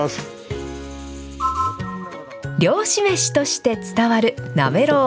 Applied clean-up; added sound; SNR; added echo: none; none; none; none.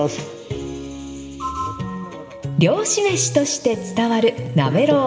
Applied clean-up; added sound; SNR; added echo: none; none; none; reverberation time 2.6 s.